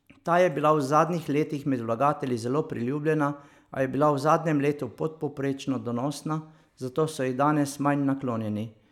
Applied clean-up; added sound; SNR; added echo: none; none; none; none.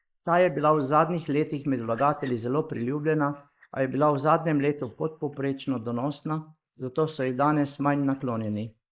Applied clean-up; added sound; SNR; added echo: neural mask model Resemble Enhance denoiser.